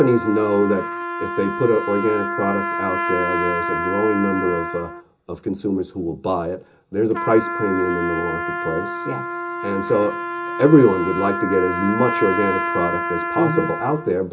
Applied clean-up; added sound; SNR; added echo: none; Trumpet; 5 dB; reverberation time 0.2 s.